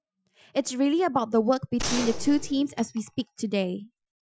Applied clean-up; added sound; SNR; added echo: classical method Wiener filter.